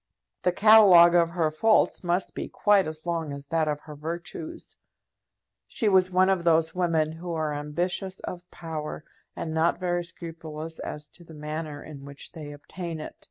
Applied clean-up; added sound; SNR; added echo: none; none; none; none.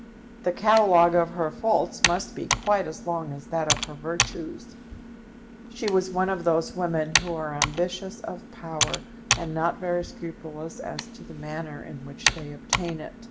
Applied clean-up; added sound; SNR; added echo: none; Computer keyboard; 4 dB; reverberation time 0.6 s.